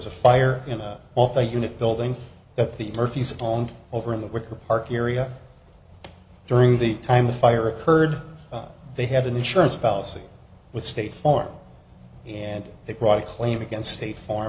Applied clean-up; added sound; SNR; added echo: none; none; none; none.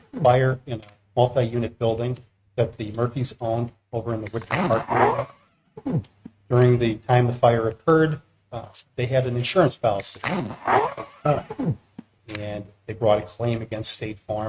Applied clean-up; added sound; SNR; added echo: neural mask model RNNoise.